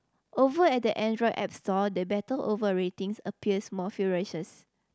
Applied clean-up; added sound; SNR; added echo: none; none; none; none.